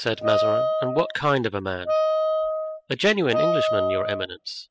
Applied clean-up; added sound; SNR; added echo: classical method spectral subtraction.